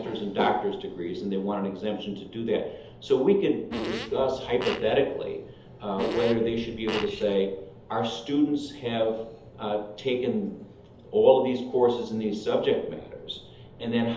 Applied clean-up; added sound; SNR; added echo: none; Fart; 9 dB; reverberation time 0.7 s.